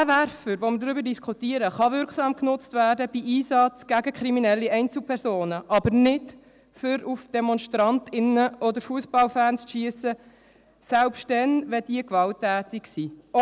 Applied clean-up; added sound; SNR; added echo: none; none; none; none.